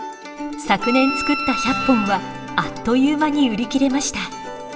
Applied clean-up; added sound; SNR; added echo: none; Wind instrument, woodwind instrument; 6 dB; reverberation time 1.3 s.